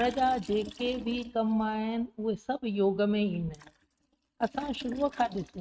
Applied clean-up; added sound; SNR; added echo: neural mask model RNNoise.